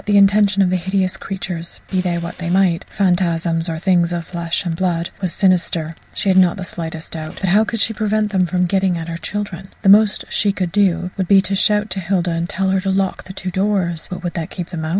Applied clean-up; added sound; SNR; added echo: none; none; none; none.